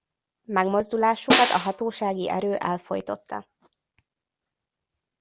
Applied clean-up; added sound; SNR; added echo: none; Snare drum; -2 dB; none.